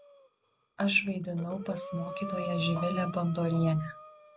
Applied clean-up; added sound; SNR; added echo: none; Breathing; 11 dB; none.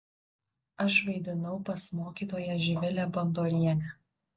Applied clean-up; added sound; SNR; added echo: none; none; none; none.